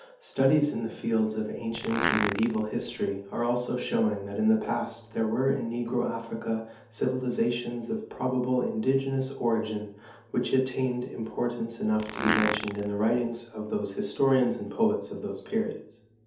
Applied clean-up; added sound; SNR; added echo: none; Fart; 4 dB; reverberation time 0.6 s.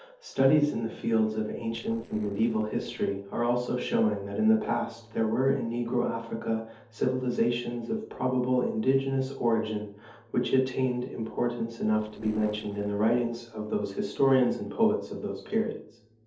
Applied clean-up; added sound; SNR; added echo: neural separator model SepFormer DNS4.